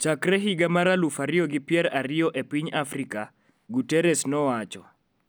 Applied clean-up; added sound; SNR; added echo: none; none; none; none.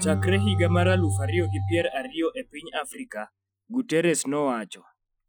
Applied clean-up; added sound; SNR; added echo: classical method Wiener filter.